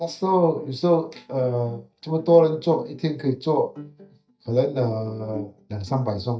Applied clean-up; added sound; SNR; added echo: neural mask model DeepFilterNet 3.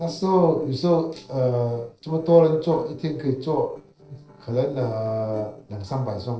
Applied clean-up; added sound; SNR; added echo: neural separator model SepFormer DNS4.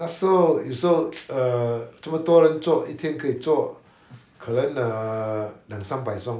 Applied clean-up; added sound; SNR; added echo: none; none; none; none.